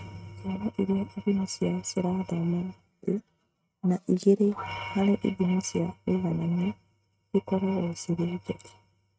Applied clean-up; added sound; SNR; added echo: neural mask model RNNoise.